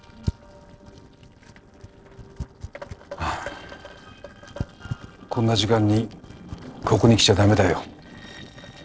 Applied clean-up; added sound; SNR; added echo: neural separator model SepFormer DNS4.